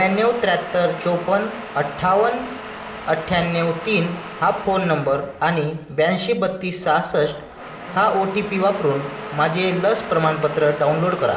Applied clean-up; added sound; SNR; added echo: none; Domestic sounds, home sounds; 13 dB; reverberation time 1.7 s.